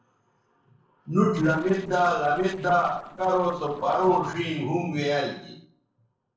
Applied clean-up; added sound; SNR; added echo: neural separator model SepFormer DNS4.